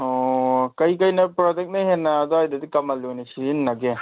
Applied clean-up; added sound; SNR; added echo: none; none; none; none.